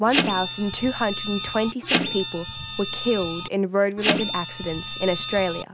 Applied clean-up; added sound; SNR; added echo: none; Printer; 2 dB; none.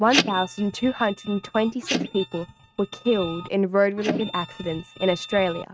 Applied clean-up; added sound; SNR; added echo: neural mask model RNNoise.